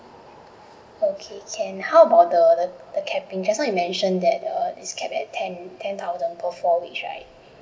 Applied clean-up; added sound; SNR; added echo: none; none; none; none.